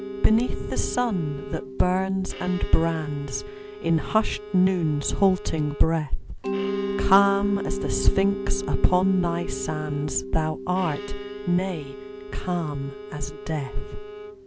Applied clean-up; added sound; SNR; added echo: none; Mallet percussion + Bowed string instrument; 9 dB; none.